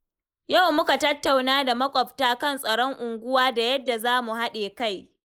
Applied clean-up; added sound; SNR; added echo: neural mask model Resemble Enhance denoiser.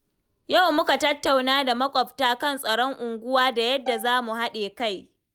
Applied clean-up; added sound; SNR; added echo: neural mask model DeepFilterNet 3.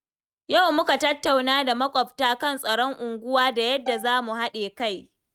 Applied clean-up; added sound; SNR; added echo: neural mask model RNNoise.